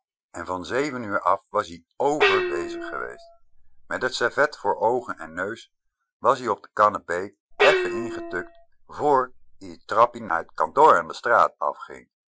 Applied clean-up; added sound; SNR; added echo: classical method Wiener filter.